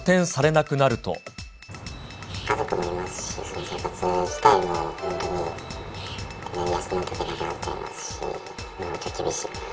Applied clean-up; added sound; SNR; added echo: none; Bird; 13 dB; none.